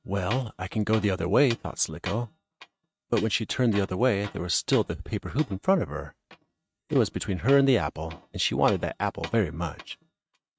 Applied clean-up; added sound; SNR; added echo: neural mask model RNNoise.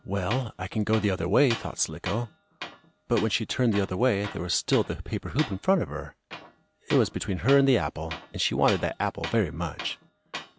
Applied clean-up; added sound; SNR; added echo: none; Tools; 14 dB; none.